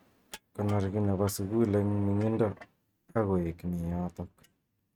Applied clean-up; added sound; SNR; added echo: neural mask model RNNoise.